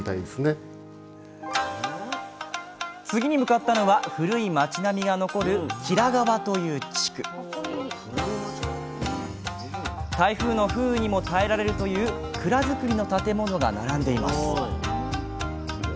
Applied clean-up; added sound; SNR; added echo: none; none; none; none.